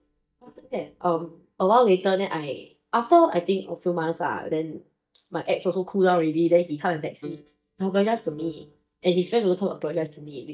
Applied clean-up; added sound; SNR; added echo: neural mask model DeepFilterNet 3.